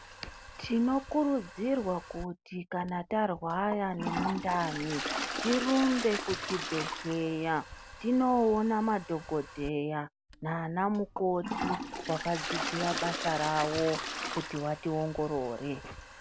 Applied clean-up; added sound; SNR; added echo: none; Toilet flush; 8 dB; none.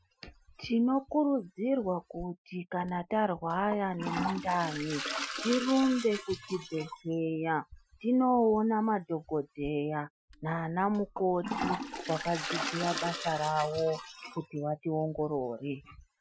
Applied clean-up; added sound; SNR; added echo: classical method Wiener filter.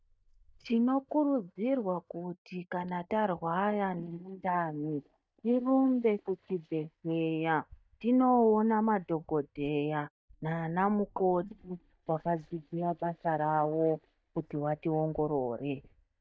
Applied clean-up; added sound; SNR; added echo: neural mask model DeepFilterNet 3.